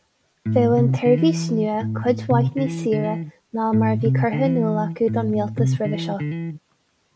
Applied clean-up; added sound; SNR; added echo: none; Electric guitar; 1 dB; none.